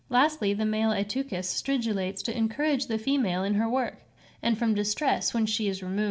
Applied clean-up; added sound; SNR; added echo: none; none; none; reverberation time 0.3 s.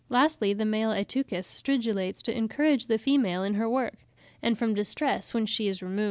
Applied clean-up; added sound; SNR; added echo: none; none; none; none.